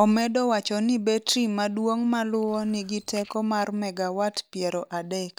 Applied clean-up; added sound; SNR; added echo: neural mask model DeepFilterNet 3.